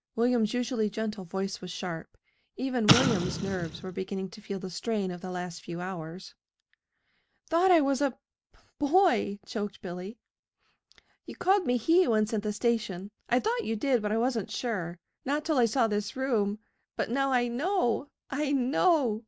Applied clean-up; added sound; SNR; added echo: none; Explosion; 1 dB; none.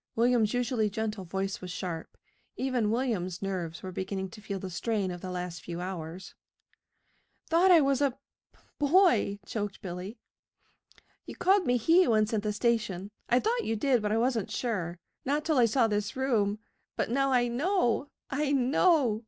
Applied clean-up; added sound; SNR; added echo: none; none; none; none.